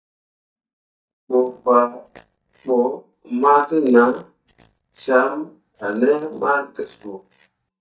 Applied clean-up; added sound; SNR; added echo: neural mask model DeepFilterNet 3.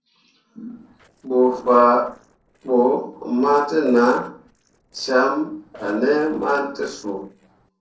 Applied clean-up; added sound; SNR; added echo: neural separator model SepFormer DNS4.